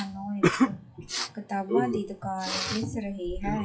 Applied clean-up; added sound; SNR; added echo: classical method WPE with log-MMSE.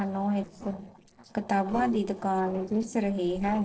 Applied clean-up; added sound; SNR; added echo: neural separator model SepFormer DNS4.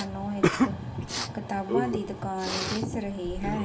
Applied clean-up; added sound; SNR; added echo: none; Respiratory sounds; -1 dB; reverberation time 0.9 s.